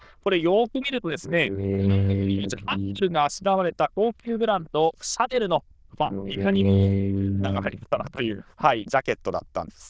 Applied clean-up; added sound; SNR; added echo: neural diffusion model UNIVERSE++.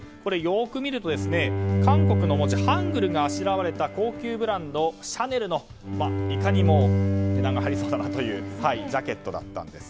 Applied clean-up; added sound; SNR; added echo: none; Bowed string instrument; -2 dB; none.